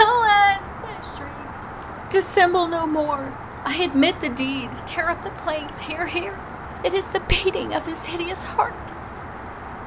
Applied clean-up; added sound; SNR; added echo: none; Rain; 11 dB; none.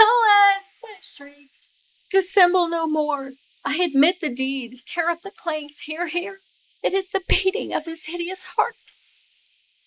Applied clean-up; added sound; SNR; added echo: neural mask model Resemble Enhance denoiser.